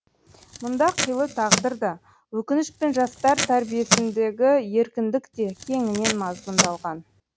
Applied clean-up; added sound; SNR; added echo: none; Packing tape, duct tape; 4 dB; none.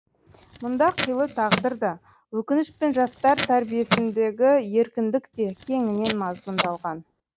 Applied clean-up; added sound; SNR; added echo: neural mask model Resemble Enhance denoiser.